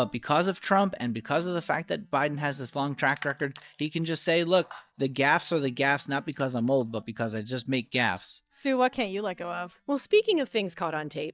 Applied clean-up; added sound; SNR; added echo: neural mask model DeepFilterNet 3.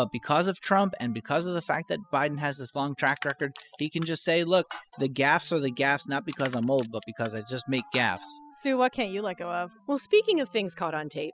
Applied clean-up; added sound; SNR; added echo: classical method spectral subtraction.